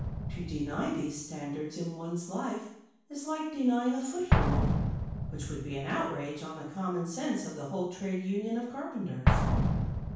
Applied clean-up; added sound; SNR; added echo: none; Explosion; -1 dB; reverberation time 0.7 s.